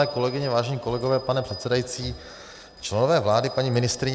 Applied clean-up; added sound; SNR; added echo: none; Bicycle bell; 20 dB; none.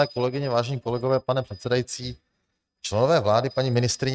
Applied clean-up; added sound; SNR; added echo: neural mask model RNNoise.